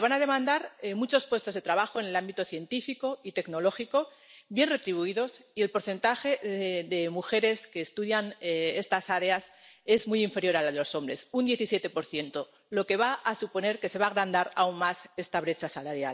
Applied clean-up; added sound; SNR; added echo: neural mask model Resemble Enhance denoiser.